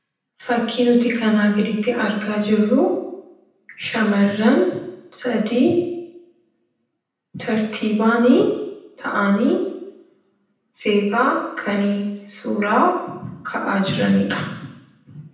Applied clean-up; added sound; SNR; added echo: none; none; none; reverberation time 0.9 s.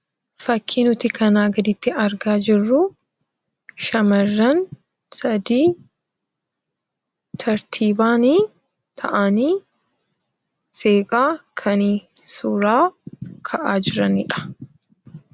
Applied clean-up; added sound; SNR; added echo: none; none; none; none.